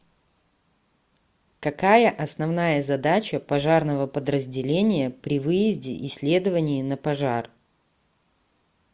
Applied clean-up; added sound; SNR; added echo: none; none; none; none.